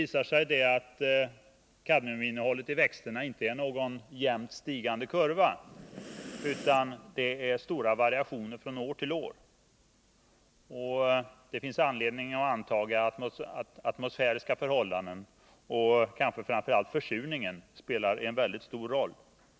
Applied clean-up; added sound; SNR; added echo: none; Breathing; 14 dB; none.